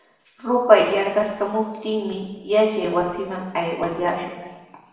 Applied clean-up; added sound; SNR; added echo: none; none; none; reverberation time 1.2 s.